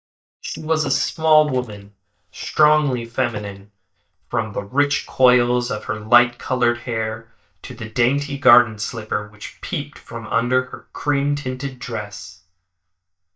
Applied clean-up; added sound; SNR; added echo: neural mask model DeepFilterNet 3.